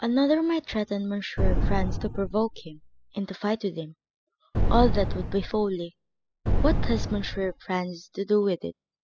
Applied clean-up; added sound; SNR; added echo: classical method spectral subtraction.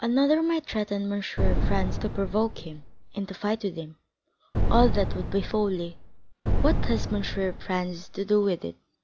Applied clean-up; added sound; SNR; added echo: none; Boom; -2 dB; none.